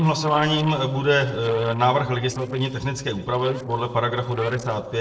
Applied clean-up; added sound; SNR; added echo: neural separator model SepFormer DNS4.